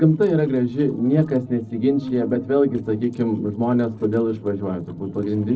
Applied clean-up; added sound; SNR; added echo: neural separator model SepFormer DNS4.